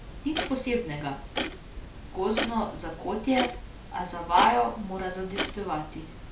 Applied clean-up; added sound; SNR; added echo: none; Clock; 6 dB; reverberation time 0.3 s.